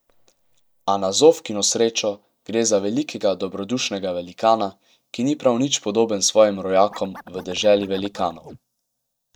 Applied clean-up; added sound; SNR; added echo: neural mask model DeepFilterNet 3.